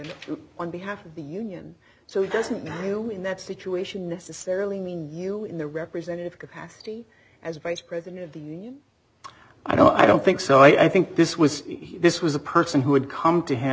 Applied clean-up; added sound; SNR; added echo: none; none; none; none.